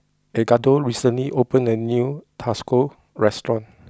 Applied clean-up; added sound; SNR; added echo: none; none; none; none.